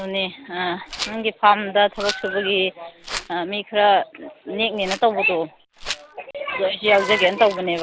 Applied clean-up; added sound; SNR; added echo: none; Rattle; 16 dB; none.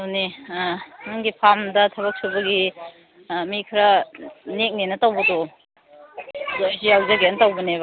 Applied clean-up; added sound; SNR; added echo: none; none; none; none.